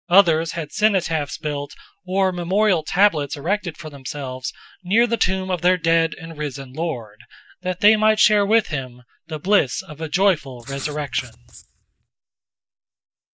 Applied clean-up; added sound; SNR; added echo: neural mask model DeepFilterNet 3.